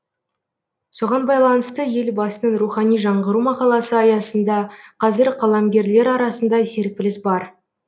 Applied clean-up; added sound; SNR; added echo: none; none; none; none.